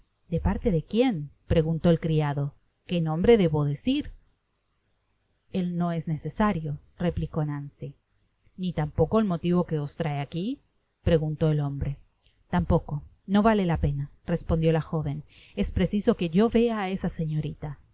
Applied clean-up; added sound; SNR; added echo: none; none; none; none.